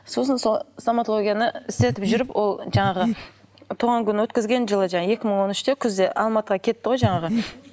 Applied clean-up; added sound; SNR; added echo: none; Breathing; 1 dB; none.